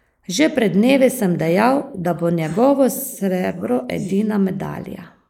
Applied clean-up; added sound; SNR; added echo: neural mask model Resemble Enhance denoiser.